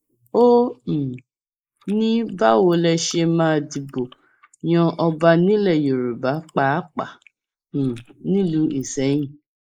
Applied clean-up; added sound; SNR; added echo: neural mask model Resemble Enhance denoiser.